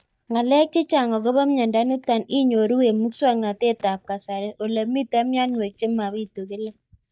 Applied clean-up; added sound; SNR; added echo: neural mask model DeepFilterNet 3.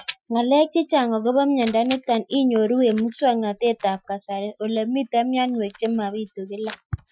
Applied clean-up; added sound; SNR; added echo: classical method Wiener filter.